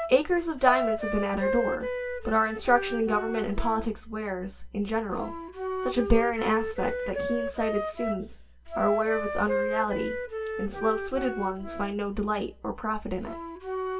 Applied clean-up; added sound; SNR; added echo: none; Wind instrument, woodwind instrument; 5 dB; reverberation time 0.2 s.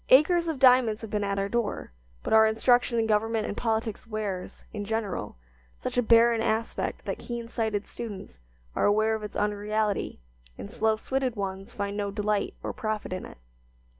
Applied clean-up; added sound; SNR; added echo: none; none; none; none.